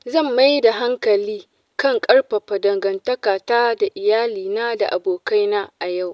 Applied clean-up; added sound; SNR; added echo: none; none; none; none.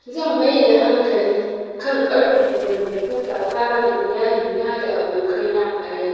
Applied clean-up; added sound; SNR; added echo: neural separator model SepFormer DNS4.